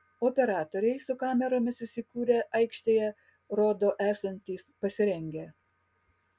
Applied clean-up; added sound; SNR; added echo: none; none; none; none.